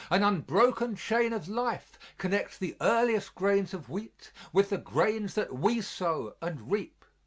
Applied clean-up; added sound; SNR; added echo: none; none; none; none.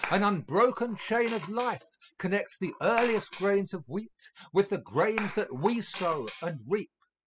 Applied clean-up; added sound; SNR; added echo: classical method spectral subtraction.